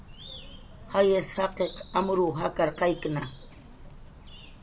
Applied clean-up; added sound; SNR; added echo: none; Bird; 15 dB; none.